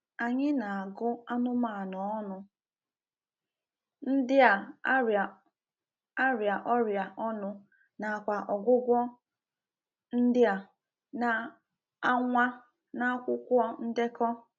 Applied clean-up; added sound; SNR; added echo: none; none; none; none.